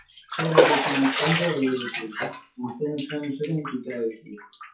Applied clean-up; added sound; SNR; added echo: classical method WPE with log-MMSE.